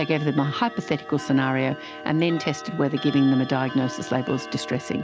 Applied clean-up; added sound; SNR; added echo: none; Clock; 13 dB; none.